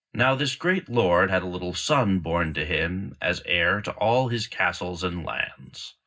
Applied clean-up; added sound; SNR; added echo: none; none; none; reverberation time 0.4 s.